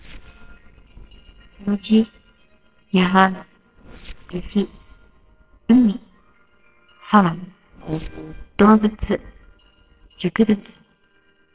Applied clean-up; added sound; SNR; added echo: neural separator model SepFormer WHAMR!.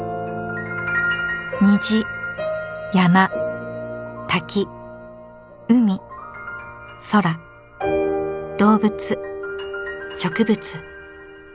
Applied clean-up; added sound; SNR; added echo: none; none; none; none.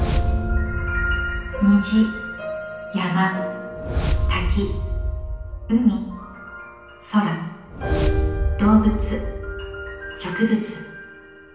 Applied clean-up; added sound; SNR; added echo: none; Whoosh, swoosh, swish; 2 dB; reverberation time 0.9 s.